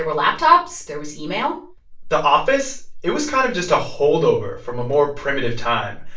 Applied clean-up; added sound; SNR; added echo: none; none; none; reverberation time 0.3 s.